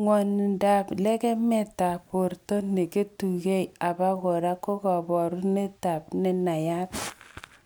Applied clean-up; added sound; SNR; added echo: none; none; none; none.